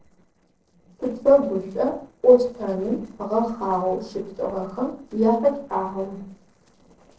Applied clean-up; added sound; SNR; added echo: neural separator model SepFormer DNS4.